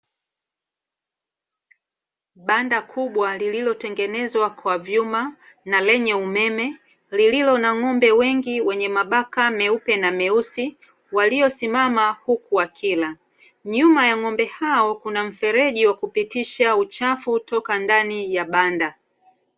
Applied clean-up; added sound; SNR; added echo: none; none; none; none.